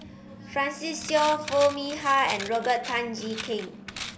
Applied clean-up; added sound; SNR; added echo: none; Coin (dropping); 11 dB; none.